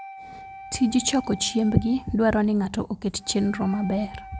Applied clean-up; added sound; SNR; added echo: none; Wind instrument, woodwind instrument; 18 dB; none.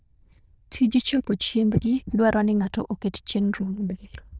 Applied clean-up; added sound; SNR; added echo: neural diffusion model UNIVERSE++.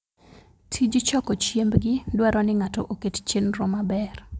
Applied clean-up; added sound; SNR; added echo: none; none; none; none.